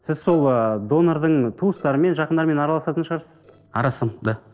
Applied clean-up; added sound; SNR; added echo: neural separator model SepFormer DNS4.